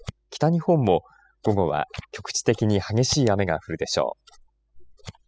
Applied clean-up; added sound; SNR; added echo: classical method spectral subtraction.